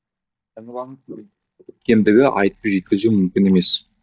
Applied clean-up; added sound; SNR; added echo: neural mask model DeepFilterNet 3.